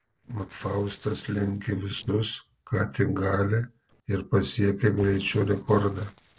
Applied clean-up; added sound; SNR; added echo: neural separator model SepFormer DNS4.